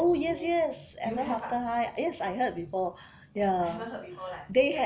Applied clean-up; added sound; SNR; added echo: none; none; none; none.